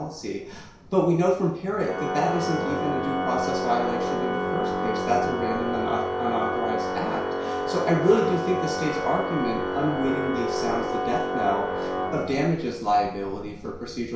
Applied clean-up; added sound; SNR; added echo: none; Organ; 2 dB; reverberation time 0.6 s.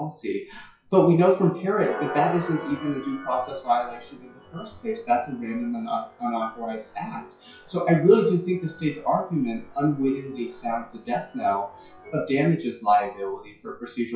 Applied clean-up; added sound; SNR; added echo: classical method WPE with log-MMSE.